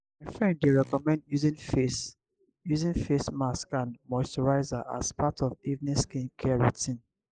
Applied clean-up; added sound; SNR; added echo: neural mask model Resemble Enhance denoiser.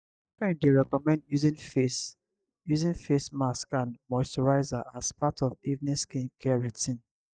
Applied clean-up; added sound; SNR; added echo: neural mask model DeepFilterNet 3.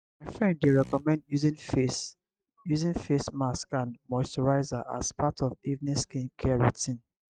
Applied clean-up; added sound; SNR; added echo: neural mask model RNNoise.